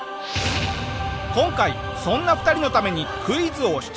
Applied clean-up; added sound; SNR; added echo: none; none; none; none.